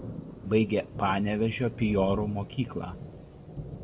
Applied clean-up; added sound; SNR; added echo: none; Thunder; 11 dB; none.